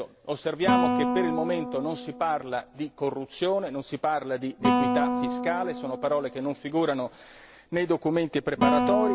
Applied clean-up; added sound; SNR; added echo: none; Guitar; 1 dB; none.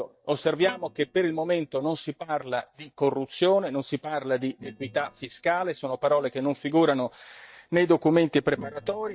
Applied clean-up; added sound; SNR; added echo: neural mask model DeepFilterNet 3.